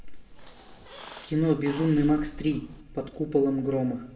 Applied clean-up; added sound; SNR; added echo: none; Squeak; 19 dB; reverberation time 0.6 s.